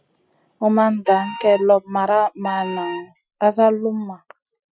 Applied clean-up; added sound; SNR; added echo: classical method Wiener filter.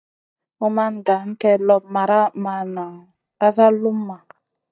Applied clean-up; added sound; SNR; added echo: neural mask model DeepFilterNet 3.